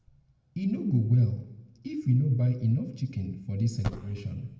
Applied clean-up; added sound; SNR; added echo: none; none; none; reverberation time 0.7 s.